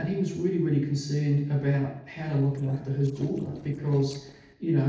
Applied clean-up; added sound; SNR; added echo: neural separator model SepFormer DNS4.